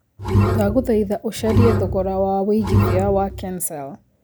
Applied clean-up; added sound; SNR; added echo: none; Bowed string instrument; -1 dB; none.